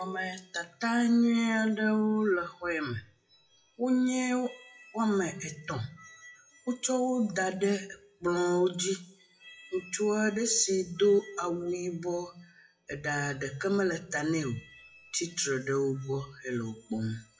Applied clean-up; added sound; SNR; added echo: classical method WPE with log-MMSE.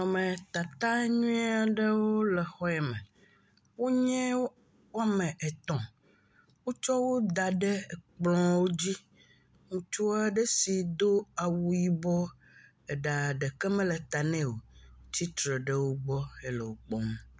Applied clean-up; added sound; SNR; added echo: none; none; none; none.